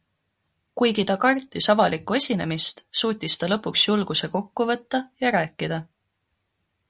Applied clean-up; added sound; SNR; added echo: none; none; none; none.